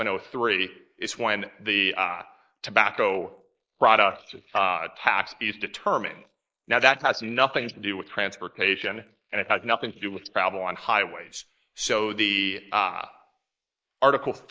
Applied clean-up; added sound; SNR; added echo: neural mask model Resemble Enhance denoiser.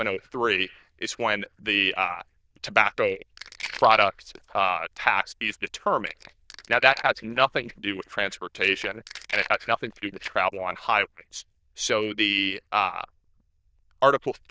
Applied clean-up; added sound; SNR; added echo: neural diffusion model UNIVERSE++.